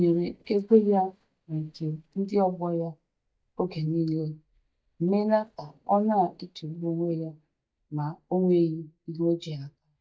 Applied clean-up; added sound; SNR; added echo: neural mask model DeepFilterNet 3.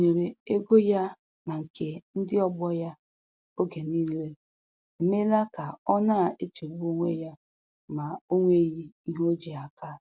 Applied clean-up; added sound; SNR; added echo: none; none; none; none.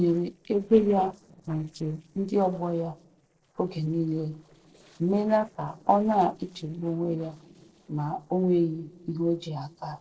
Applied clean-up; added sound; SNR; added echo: neural separator model SepFormer DNS4.